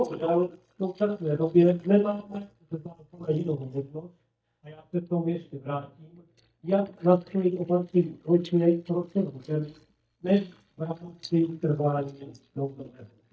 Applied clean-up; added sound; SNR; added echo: neural mask model DeepFilterNet 3.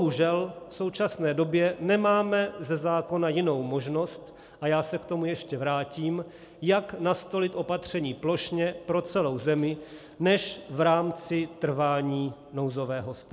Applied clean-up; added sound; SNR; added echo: none; none; none; none.